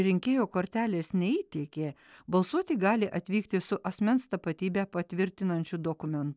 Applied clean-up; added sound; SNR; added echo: none; none; none; none.